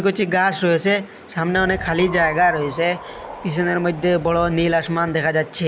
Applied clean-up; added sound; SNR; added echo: none; Wind; 15 dB; none.